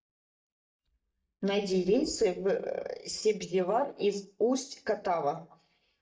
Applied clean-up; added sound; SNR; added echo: neural mask model DeepFilterNet 3.